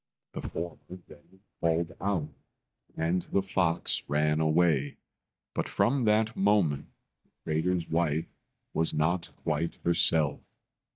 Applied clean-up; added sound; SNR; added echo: neural mask model DeepFilterNet 3.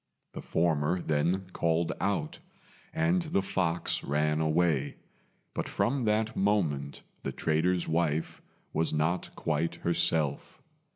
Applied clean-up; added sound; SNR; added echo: none; none; none; none.